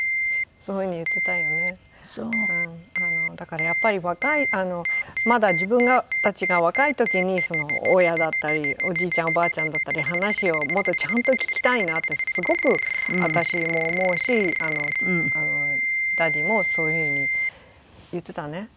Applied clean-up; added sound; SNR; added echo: none; Ringtone; 0 dB; none.